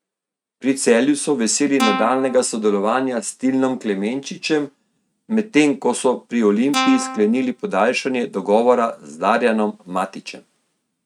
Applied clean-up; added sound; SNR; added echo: neural mask model RNNoise.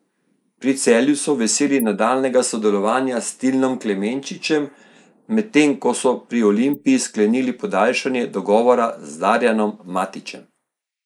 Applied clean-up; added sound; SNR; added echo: neural mask model Resemble Enhance denoiser.